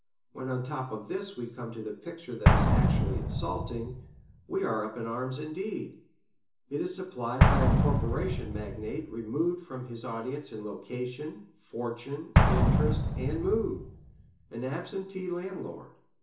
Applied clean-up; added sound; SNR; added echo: none; Explosion; -5 dB; reverberation time 0.7 s.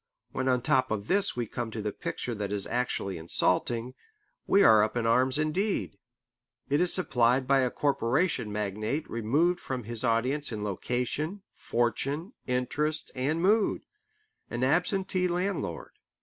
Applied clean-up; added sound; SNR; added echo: none; none; none; none.